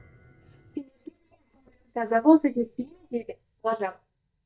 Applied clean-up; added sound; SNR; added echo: neural mask model DeepFilterNet 3.